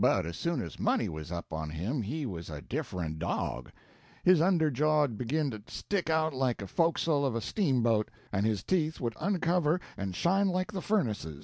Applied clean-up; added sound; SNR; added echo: none; none; none; none.